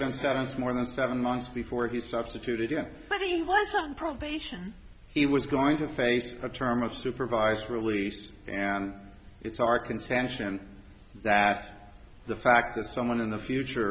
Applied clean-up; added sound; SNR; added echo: none; none; none; none.